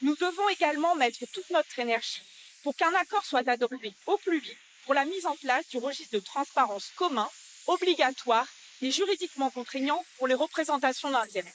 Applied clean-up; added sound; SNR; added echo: neural mask model Resemble Enhance denoiser.